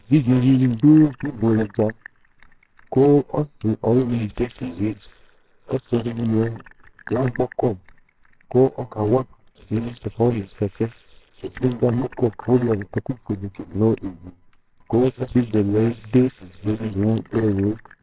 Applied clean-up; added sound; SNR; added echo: neural separator model SepFormer WHAMR!.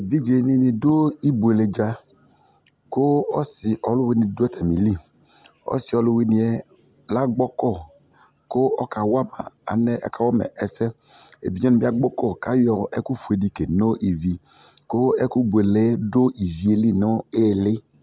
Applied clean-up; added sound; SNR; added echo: none; none; none; none.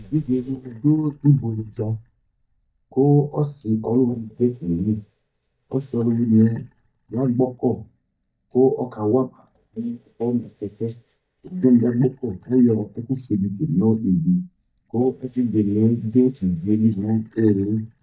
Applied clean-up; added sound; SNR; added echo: neural mask model DeepFilterNet 3.